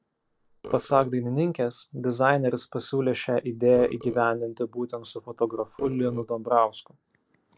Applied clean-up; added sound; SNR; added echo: neural separator model SepFormer DNS4.